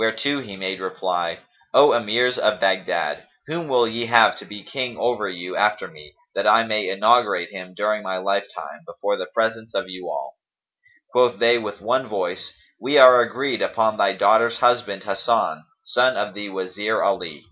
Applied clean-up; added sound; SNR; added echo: none; none; none; none.